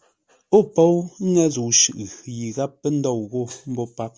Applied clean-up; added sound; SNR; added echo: none; none; none; none.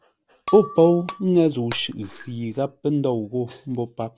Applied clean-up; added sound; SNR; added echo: none; Shatter; 18 dB; none.